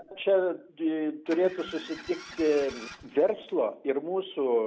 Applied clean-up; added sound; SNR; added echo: none; Engine starting; 17 dB; none.